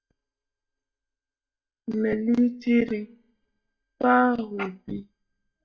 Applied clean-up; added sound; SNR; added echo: neural mask model DeepFilterNet 3.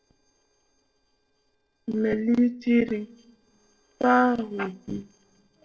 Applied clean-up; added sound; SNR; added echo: neural separator model SepFormer DNS4.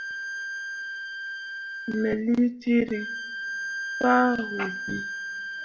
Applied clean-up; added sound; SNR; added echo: none; Bowed string instrument; 7 dB; reverberation time 0.4 s.